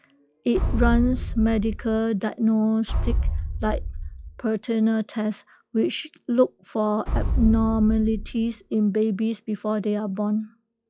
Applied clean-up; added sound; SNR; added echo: classical method log-MMSE.